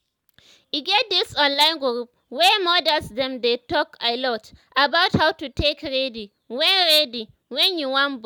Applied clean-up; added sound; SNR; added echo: none; none; none; none.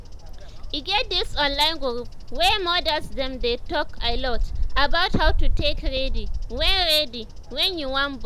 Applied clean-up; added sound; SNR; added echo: none; Bird vocalization, bird call, bird song; -1 dB; none.